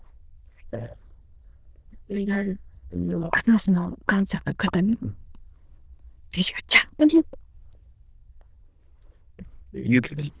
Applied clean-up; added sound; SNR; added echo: neural diffusion model UNIVERSE++.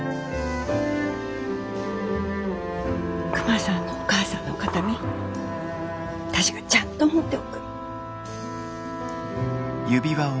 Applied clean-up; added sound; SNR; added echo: none; Gunshot, gunfire; 11 dB; none.